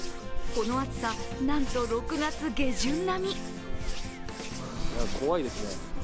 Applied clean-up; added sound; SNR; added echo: none; Hands; 1 dB; none.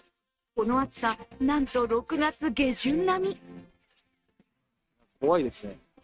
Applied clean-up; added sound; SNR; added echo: neural mask model RNNoise.